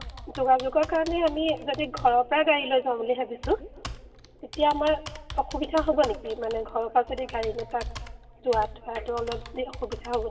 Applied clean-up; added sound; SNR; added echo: none; Computer keyboard; 13 dB; reverberation time 2.2 s.